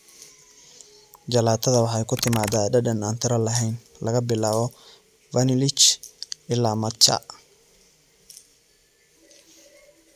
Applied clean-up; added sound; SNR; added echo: none; Computer keyboard; 12 dB; none.